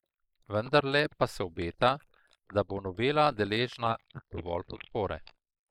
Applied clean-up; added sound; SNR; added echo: neural mask model Resemble Enhance denoiser.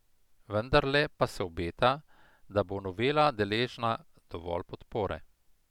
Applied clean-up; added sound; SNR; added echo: none; none; none; none.